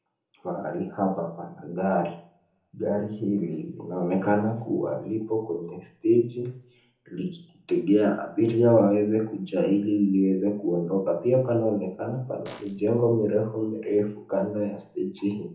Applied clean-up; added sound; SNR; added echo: none; Fart; 19 dB; reverberation time 1.0 s.